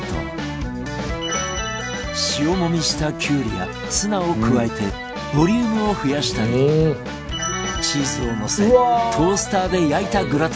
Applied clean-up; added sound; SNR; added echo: none; none; none; none.